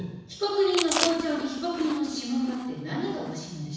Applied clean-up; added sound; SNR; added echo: none; Chewing, mastication; 6 dB; reverberation time 1.1 s.